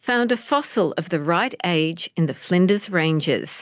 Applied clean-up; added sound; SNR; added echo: none; none; none; none.